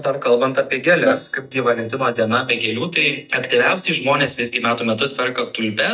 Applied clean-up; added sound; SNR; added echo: neural mask model DeepFilterNet 3.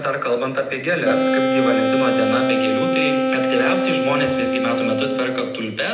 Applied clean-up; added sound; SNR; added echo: none; Wind instrument, woodwind instrument; -2 dB; reverberation time 0.7 s.